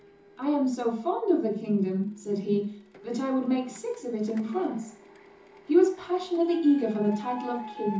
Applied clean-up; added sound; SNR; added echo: none; Printer; 19 dB; reverberation time 0.6 s.